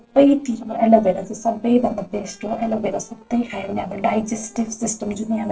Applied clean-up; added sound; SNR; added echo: neural separator model SepFormer DNS4.